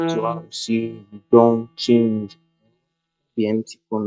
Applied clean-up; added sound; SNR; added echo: neural mask model DeepFilterNet 3.